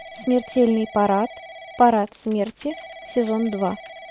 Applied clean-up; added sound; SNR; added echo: none; Telephone / Typing; 18 dB; none.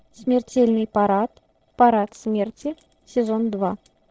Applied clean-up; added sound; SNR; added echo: neural separator model SepFormer DNS4.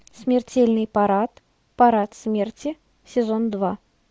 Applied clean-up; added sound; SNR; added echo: none; none; none; none.